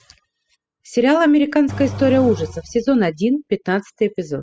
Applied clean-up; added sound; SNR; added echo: classical method spectral subtraction.